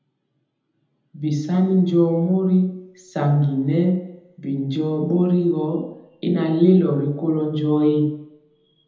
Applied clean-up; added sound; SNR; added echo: none; none; none; reverberation time 0.9 s.